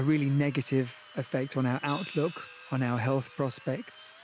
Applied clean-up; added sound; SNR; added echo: none; Drill + Crash cymbal; 18 dB; none.